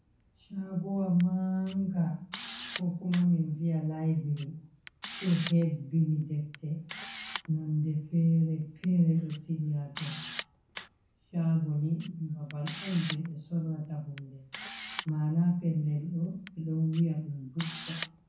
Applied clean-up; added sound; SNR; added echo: none; Camera; 16 dB; reverberation time 0.5 s.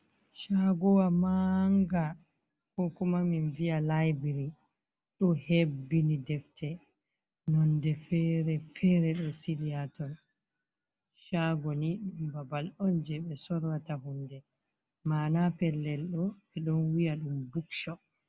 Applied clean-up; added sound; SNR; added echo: none; none; none; none.